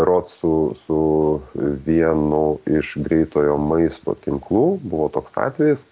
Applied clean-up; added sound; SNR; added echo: none; none; none; none.